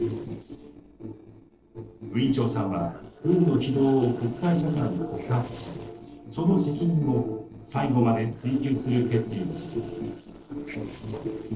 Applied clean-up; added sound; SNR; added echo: neural separator model SepFormer DNS4.